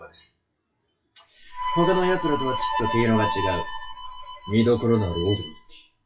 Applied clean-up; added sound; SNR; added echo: classical method WPE with log-MMSE.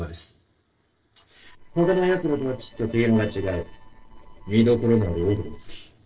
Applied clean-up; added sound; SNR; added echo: neural separator model SepFormer DNS4.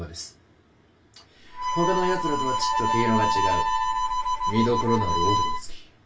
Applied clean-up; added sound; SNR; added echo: none; Harmonica; -3 dB; reverberation time 0.2 s.